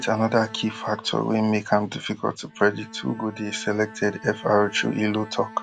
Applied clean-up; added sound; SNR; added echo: none; Bowed string instrument; 19 dB; none.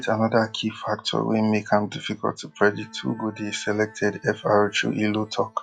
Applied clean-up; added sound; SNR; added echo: classical method log-MMSE.